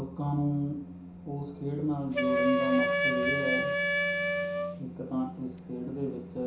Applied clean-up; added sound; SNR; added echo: none; Wind instrument, woodwind instrument; -3 dB; reverberation time 0.6 s.